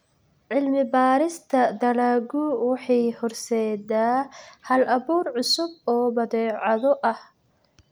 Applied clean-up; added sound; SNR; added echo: none; none; none; none.